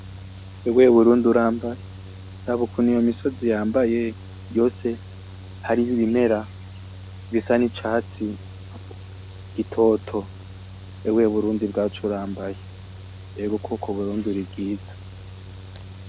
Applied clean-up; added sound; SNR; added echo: none; Mechanical fan; 15 dB; none.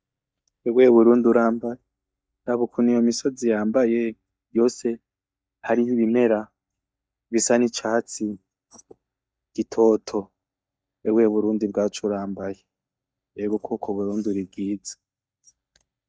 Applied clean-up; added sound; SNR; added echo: neural mask model DeepFilterNet 3.